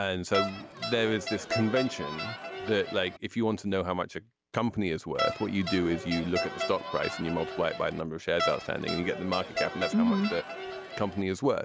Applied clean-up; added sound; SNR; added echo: none; Crowd; 5 dB; none.